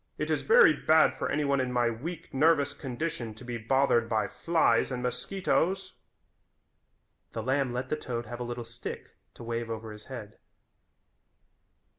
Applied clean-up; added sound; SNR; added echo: none; none; none; none.